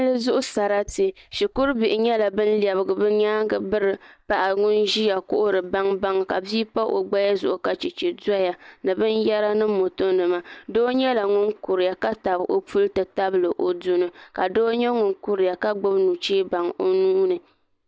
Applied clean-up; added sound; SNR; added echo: neural mask model DeepFilterNet 3.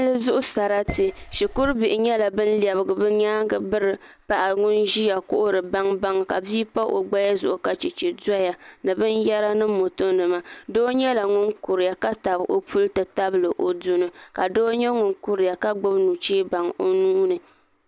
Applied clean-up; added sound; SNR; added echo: none; Dishes, pots, and pans; 10 dB; none.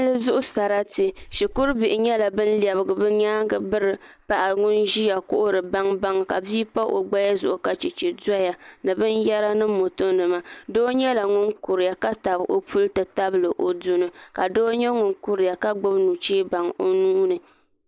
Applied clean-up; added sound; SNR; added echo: neural mask model Resemble Enhance denoiser.